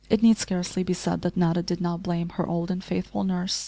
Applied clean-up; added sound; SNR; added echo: none; none; none; none.